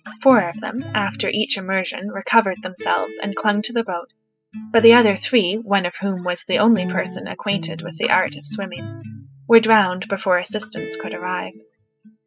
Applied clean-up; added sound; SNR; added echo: classical method spectral subtraction.